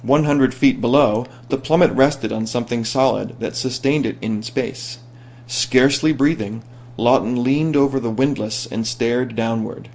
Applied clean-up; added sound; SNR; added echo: none; none; none; none.